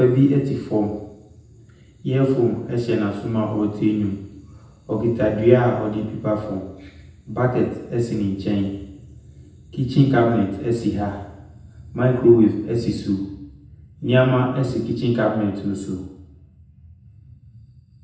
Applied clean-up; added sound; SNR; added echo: none; none; none; reverberation time 0.9 s.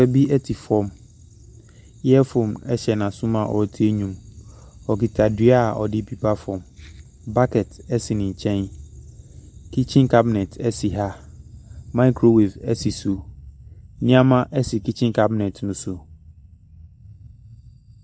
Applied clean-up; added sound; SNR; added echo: none; none; none; none.